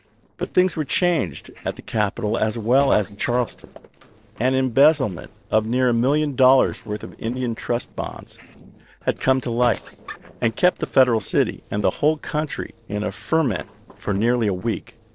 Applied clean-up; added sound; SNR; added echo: neural separator model SepFormer DNS4.